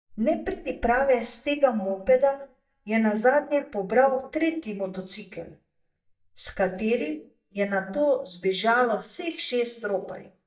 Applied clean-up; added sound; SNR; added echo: neural mask model DeepFilterNet 3.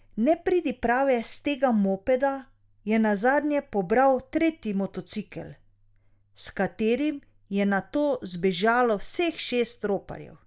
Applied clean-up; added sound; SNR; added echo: none; none; none; none.